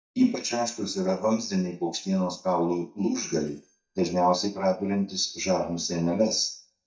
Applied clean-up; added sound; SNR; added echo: neural mask model DeepFilterNet 3.